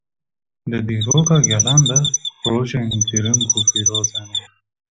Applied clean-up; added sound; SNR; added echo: neural mask model Resemble Enhance denoiser.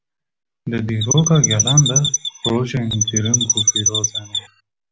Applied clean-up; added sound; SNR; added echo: none; Chirp, tweet; 0 dB; none.